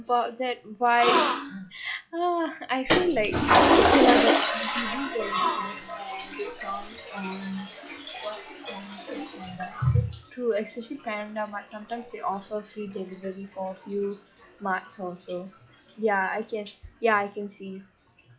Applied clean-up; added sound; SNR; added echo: classical method log-MMSE.